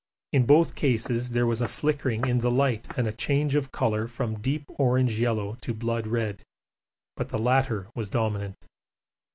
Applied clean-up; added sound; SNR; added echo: none; Walk, footsteps; 16 dB; none.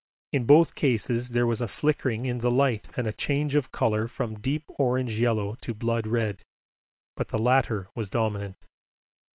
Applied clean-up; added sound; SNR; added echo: neural separator model SepFormer WHAM!.